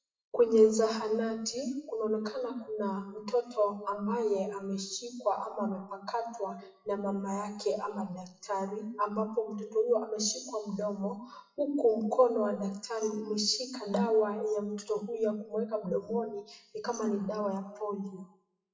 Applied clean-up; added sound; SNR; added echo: classical method WPE with log-MMSE.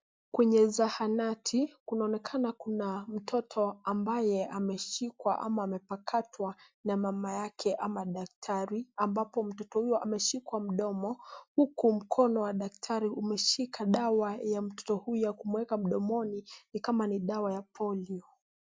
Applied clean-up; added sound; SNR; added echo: none; none; none; none.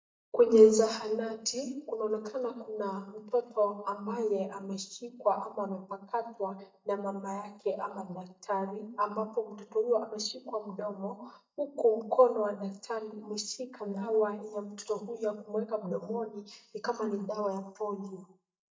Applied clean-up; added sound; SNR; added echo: neural mask model DeepFilterNet 3.